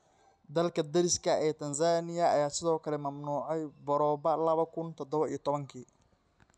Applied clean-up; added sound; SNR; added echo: none; none; none; none.